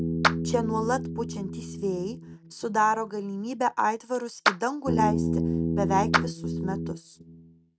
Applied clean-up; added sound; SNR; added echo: neural mask model RNNoise.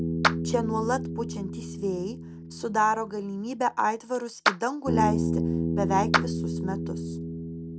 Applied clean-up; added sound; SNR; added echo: none; Clapping + Bass guitar; -1 dB; none.